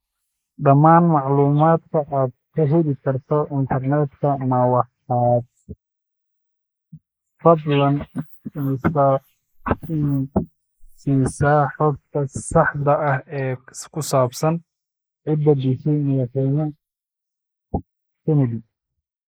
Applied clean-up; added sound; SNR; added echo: neural mask model Resemble Enhance denoiser.